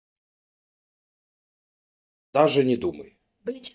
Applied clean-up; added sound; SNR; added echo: neural mask model DeepFilterNet 3.